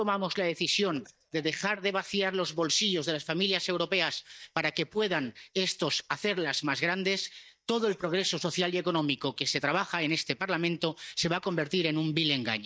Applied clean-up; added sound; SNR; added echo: neural mask model DeepFilterNet 3.